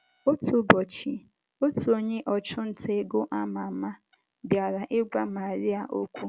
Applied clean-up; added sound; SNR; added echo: none; none; none; none.